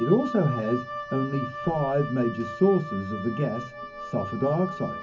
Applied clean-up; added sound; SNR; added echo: none; Wind instrument, woodwind instrument; 10 dB; reverberation time 0.3 s.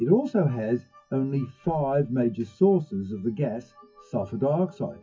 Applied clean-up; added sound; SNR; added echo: classical method WPE with log-MMSE.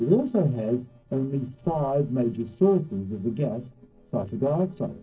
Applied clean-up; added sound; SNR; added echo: neural separator model SepFormer DNS4.